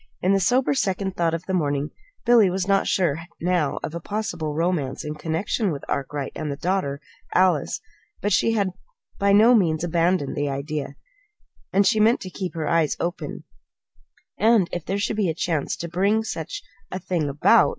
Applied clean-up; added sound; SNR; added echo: none; none; none; none.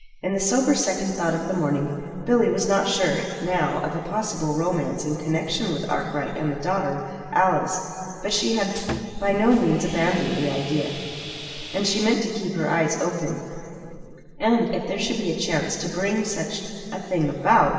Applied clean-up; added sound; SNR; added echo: none; Sawing; 12 dB; reverberation time 2.7 s.